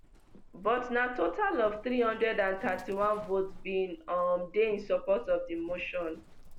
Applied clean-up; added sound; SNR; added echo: none; Livestock, farm animals, working animals; 17 dB; none.